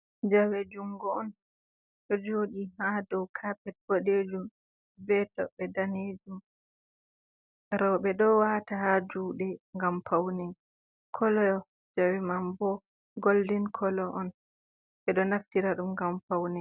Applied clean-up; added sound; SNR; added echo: none; none; none; none.